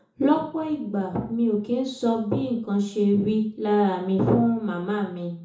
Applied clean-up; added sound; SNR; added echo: none; none; none; reverberation time 0.7 s.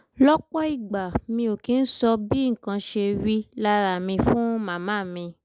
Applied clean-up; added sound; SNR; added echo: none; none; none; none.